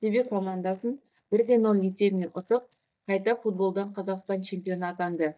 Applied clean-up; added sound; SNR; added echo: neural mask model DeepFilterNet 3.